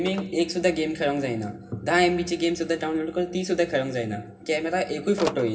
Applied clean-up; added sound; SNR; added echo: none; Telephone; 17 dB; reverberation time 0.4 s.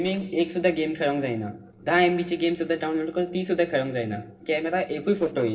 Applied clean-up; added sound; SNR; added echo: neural separator model SepFormer DNS4.